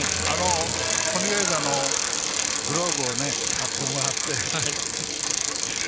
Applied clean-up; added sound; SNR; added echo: none; Bicycle; -4 dB; none.